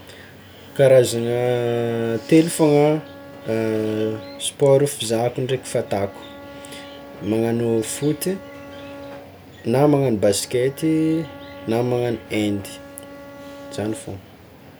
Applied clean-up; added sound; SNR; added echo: none; Bowed string instrument; 20 dB; none.